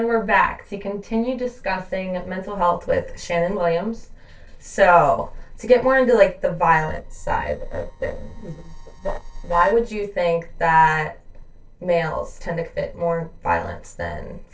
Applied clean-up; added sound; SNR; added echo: neural separator model SepFormer DNS4.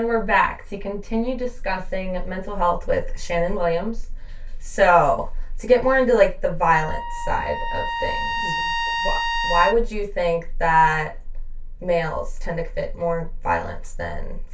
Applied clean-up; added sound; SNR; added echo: none; Trumpet; 5 dB; reverberation time 0.2 s.